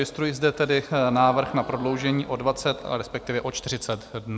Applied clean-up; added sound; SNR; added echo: none; Gasp; 16 dB; none.